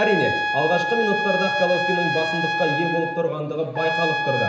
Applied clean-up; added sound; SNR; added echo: none; Trumpet; 1 dB; reverberation time 0.9 s.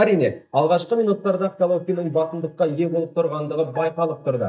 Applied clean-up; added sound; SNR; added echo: neural mask model DeepFilterNet 3.